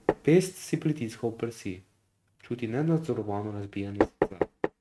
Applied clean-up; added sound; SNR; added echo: neural mask model RNNoise.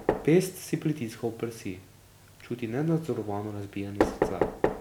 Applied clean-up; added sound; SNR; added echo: none; Knock; 3 dB; none.